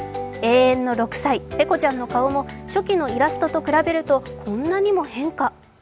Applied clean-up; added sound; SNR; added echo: none; none; none; none.